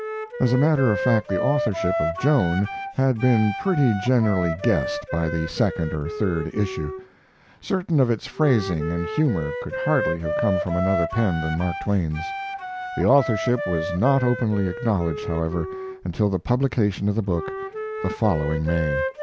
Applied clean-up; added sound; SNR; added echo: none; Wind instrument, woodwind instrument; 7 dB; none.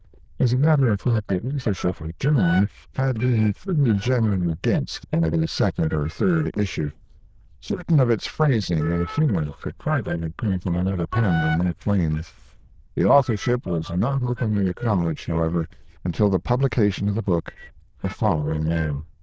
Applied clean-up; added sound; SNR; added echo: neural diffusion model UNIVERSE++.